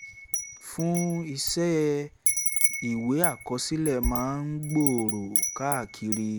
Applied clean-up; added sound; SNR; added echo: none; Wind chime; 2 dB; none.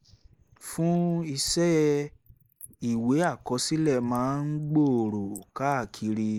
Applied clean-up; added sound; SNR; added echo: neural mask model Resemble Enhance denoiser.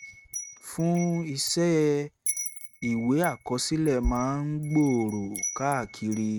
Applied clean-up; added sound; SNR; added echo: neural mask model RNNoise.